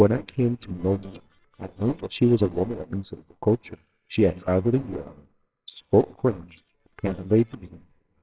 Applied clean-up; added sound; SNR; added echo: neural separator model SepFormer WHAMR!.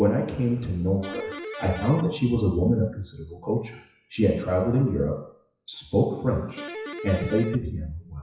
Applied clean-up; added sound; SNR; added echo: classical method WPE with log-MMSE.